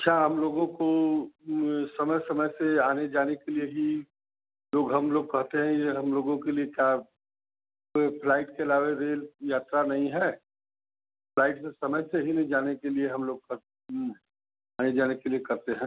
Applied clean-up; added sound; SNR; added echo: none; none; none; none.